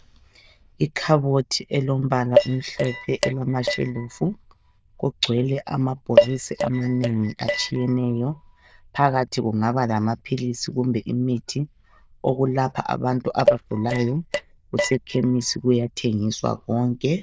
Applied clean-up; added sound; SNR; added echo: neural diffusion model UNIVERSE++.